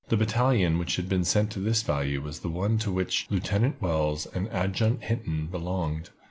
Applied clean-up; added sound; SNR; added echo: none; none; none; none.